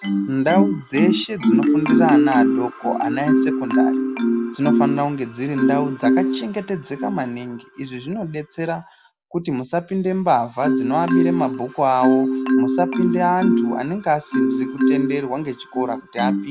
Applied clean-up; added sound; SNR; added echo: none; Marimba, xylophone; -2 dB; none.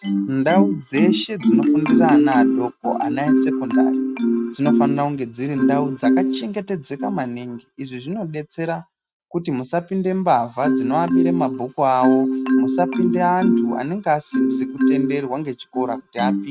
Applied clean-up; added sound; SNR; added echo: neural mask model RNNoise.